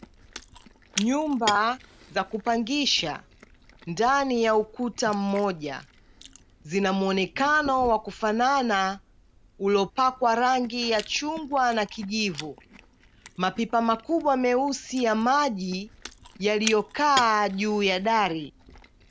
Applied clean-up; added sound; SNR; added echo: none; Chewing, mastication; 17 dB; none.